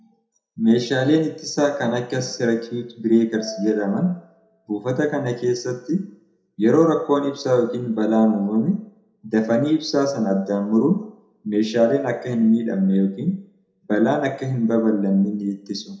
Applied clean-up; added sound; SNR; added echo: none; Piano; 20 dB; reverberation time 0.6 s.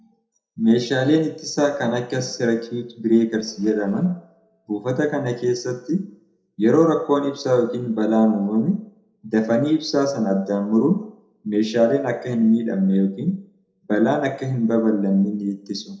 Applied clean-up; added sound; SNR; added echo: neural separator model SepFormer DNS4.